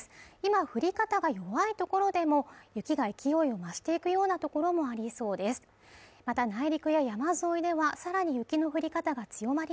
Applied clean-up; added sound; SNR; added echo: none; none; none; none.